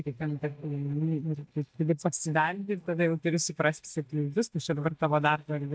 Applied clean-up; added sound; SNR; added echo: neural mask model DeepFilterNet 3.